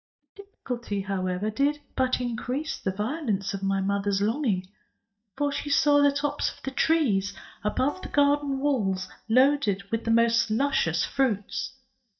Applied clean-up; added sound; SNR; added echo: neural mask model DeepFilterNet 3.